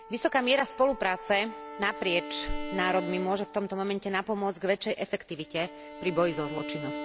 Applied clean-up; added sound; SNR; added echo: none; Wind instrument, woodwind instrument + Bowed string instrument; 11 dB; none.